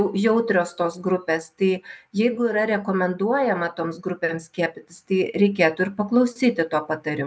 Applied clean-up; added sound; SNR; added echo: none; none; none; none.